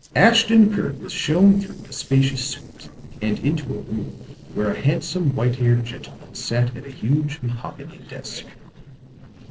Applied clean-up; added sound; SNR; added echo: neural separator model SepFormer DNS4.